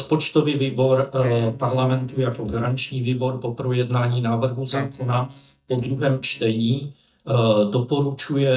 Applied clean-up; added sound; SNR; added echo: neural mask model DeepFilterNet 3.